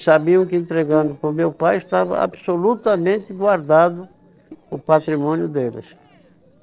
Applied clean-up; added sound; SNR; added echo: neural separator model SepFormer DNS4.